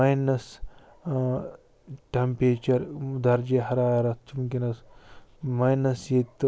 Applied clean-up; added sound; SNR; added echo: none; none; none; none.